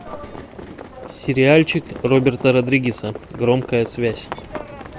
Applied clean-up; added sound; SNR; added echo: none; Livestock, farm animals, working animals; 15 dB; none.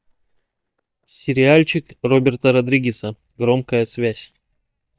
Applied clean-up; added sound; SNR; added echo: neural mask model DeepFilterNet 3.